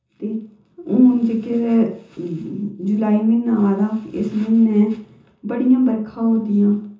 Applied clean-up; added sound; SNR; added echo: none; none; none; reverberation time 0.6 s.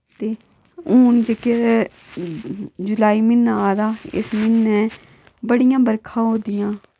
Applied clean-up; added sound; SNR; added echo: none; none; none; none.